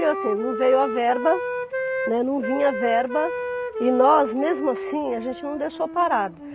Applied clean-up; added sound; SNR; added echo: none; Wind instrument, woodwind instrument; 6 dB; none.